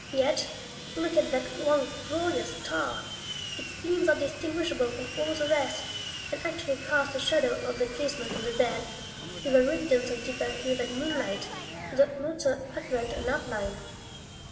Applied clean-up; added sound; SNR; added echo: none; Sawing; 9 dB; reverberation time 1.8 s.